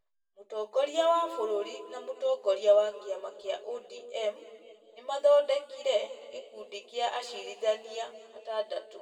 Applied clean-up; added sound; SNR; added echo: none; none; none; reverberation time 2.1 s.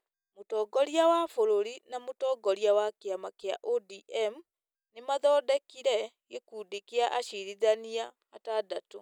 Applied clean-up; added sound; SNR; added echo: none; none; none; none.